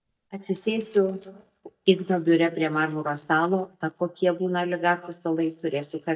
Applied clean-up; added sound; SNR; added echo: neural mask model DeepFilterNet 3.